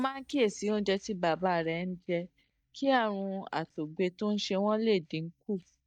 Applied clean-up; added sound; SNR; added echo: neural mask model DeepFilterNet 3.